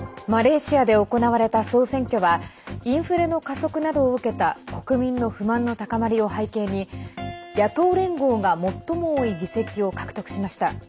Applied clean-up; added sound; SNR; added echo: none; none; none; none.